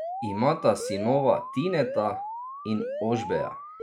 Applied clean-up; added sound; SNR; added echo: classical method log-MMSE.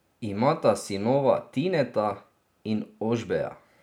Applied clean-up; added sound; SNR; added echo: none; none; none; none.